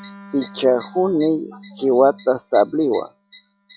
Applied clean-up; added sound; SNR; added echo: classical method log-MMSE.